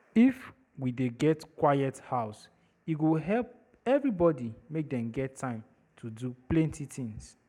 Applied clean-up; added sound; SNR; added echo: none; none; none; none.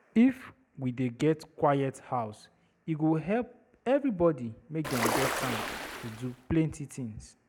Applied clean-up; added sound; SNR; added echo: none; Ocean; 3 dB; none.